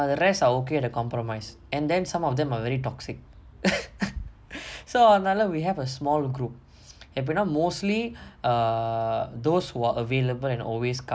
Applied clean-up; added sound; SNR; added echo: none; none; none; none.